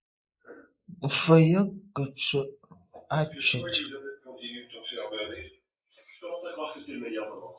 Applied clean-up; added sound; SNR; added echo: neural mask model Resemble Enhance denoiser.